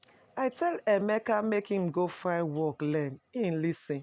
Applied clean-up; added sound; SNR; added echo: none; none; none; none.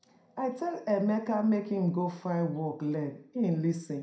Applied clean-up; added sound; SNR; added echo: none; none; none; reverberation time 0.4 s.